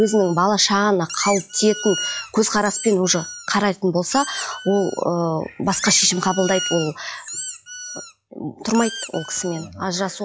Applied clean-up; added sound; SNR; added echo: classical method log-MMSE.